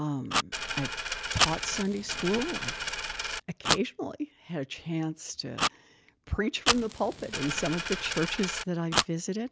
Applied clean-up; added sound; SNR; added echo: none; Fire + Coin (dropping); 0 dB; none.